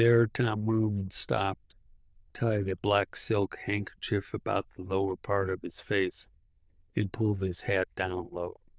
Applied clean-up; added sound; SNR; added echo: neural diffusion model UNIVERSE++.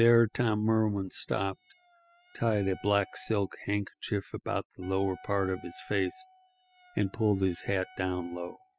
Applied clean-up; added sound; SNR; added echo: classical method spectral subtraction.